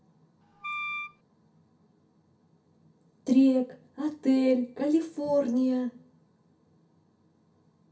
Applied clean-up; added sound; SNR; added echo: none; Wind instrument, woodwind instrument; 7 dB; reverberation time 0.3 s.